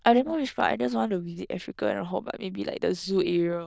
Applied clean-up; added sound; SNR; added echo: neural diffusion model UNIVERSE++.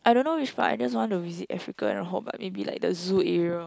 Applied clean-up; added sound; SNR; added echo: none; none; none; none.